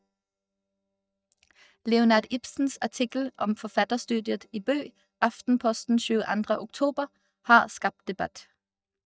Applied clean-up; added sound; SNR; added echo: neural mask model DeepFilterNet 3.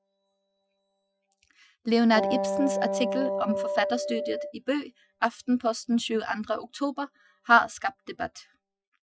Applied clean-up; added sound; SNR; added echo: classical method Wiener filter.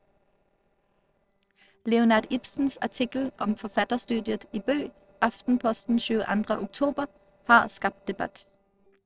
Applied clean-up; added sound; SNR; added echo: neural separator model SepFormer DNS4.